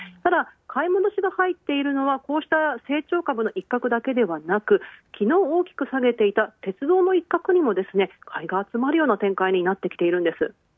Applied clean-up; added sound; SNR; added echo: none; none; none; none.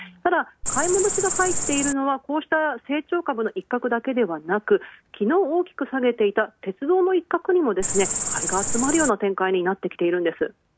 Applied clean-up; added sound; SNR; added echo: none; Cricket; 1 dB; none.